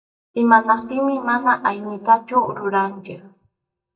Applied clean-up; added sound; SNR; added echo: neural mask model DeepFilterNet 3.